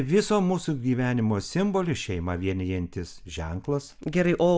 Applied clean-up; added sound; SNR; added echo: none; none; none; none.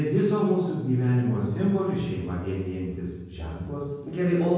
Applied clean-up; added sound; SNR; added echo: none; none; none; reverberation time 1.3 s.